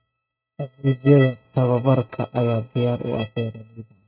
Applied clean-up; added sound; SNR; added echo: neural mask model RNNoise.